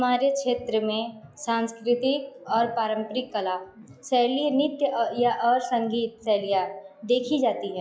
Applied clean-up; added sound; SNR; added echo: classical method log-MMSE.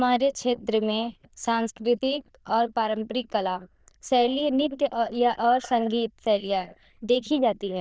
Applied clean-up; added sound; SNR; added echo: neural diffusion model UNIVERSE++.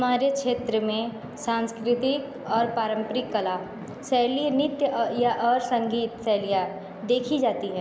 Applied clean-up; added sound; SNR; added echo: none; Car; 18 dB; none.